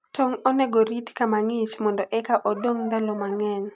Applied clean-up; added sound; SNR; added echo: neural mask model RNNoise.